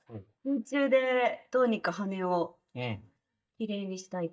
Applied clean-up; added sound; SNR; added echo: neural mask model DeepFilterNet 3.